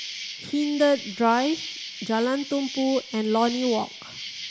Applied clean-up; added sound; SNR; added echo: none; Insect; 12 dB; none.